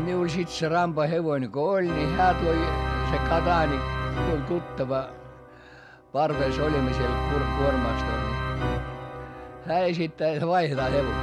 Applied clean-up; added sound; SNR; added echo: none; Organ; 3 dB; none.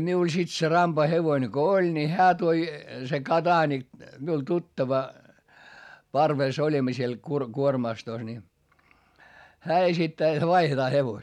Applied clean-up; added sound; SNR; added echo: none; none; none; none.